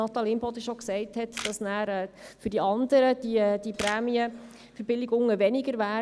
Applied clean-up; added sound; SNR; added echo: none; Camera; 14 dB; none.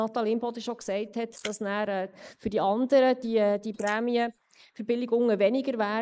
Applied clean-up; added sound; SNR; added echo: neural mask model Resemble Enhance denoiser.